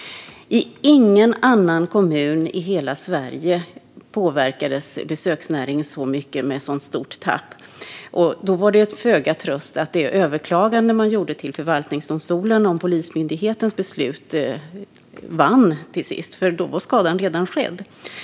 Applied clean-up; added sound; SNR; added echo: none; none; none; none.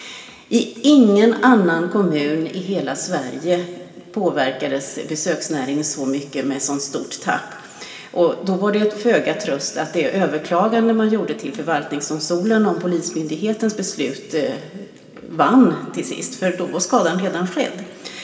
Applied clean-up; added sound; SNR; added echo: none; none; none; reverberation time 2.1 s.